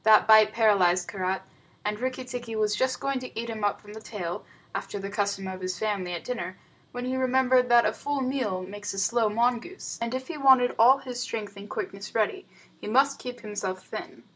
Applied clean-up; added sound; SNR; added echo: none; none; none; none.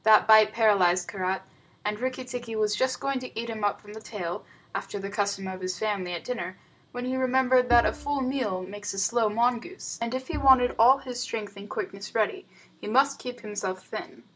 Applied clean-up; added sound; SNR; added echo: none; Bowed string instrument; 12 dB; none.